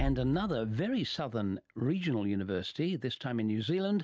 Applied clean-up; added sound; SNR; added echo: none; Bass drum; 13 dB; none.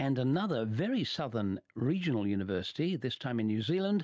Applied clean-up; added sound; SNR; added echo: none; none; none; none.